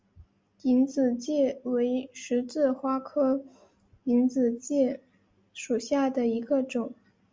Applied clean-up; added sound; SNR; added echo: none; none; none; none.